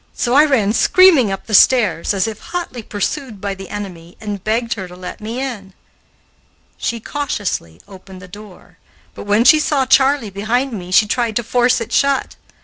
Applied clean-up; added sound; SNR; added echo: none; none; none; none.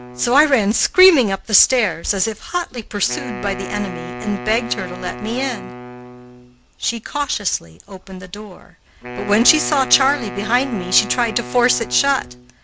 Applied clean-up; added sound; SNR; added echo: none; Wind instrument, woodwind instrument; 13 dB; none.